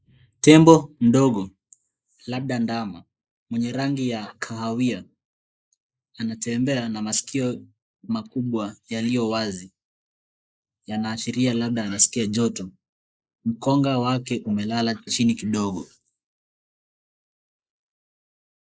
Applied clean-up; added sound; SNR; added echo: neural mask model Resemble Enhance denoiser.